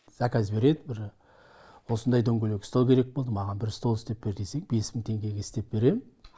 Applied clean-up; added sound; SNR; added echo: none; none; none; none.